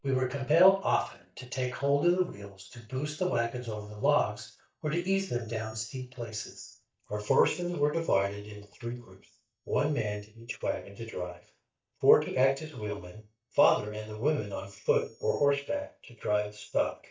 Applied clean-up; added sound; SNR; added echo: neural mask model DeepFilterNet 3.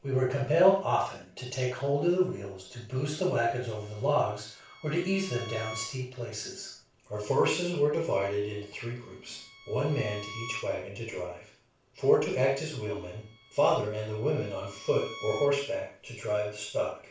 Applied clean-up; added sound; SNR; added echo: none; Bowed string instrument; 18 dB; reverberation time 0.4 s.